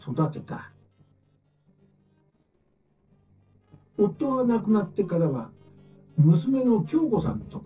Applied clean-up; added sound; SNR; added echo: neural separator model SepFormer DNS4.